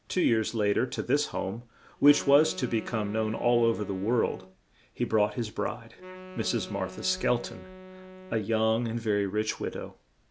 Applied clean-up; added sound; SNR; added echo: none; Wind instrument, woodwind instrument; 17 dB; none.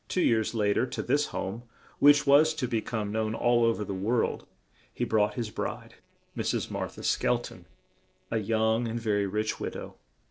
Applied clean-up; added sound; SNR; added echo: neural separator model SepFormer DNS4.